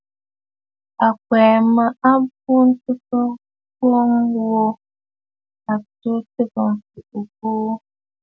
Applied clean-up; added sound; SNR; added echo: none; none; none; none.